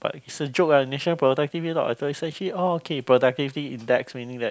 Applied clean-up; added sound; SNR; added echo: none; none; none; none.